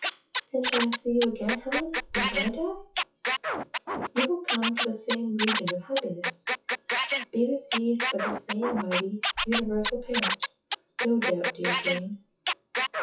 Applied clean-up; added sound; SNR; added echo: classical method WPE with log-MMSE.